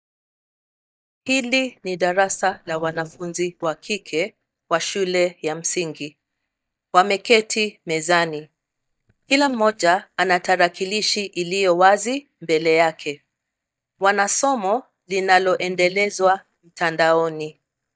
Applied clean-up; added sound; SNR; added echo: neural mask model DeepFilterNet 3.